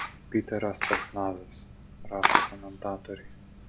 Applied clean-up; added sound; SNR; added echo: none; Camera; -4 dB; none.